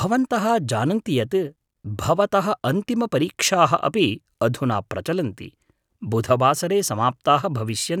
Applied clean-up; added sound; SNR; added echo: none; none; none; none.